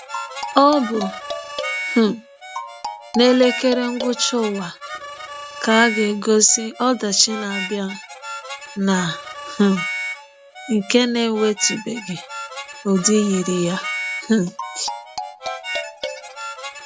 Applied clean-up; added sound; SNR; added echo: none; Marimba, xylophone + Harmonica; 9 dB; none.